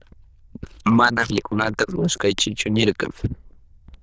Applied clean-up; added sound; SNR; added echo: neural diffusion model UNIVERSE++.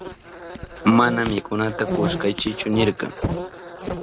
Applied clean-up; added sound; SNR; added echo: none; Insect; 6 dB; none.